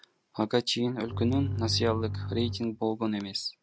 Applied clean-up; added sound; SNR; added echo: none; Bowed string instrument; 3 dB; none.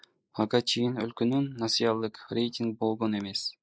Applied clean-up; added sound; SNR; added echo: neural mask model Resemble Enhance denoiser.